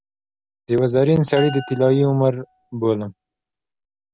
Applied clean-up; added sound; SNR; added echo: none; Glass; 17 dB; none.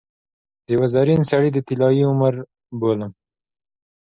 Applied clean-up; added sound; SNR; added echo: neural mask model Resemble Enhance denoiser.